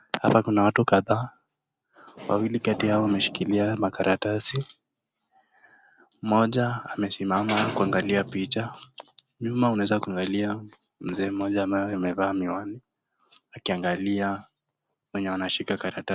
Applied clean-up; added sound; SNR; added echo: none; none; none; none.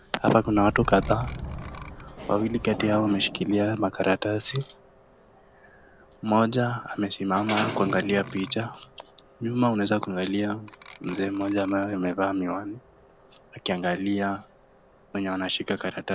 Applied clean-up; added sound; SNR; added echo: none; Clock + Subway, metro, underground; 17 dB; none.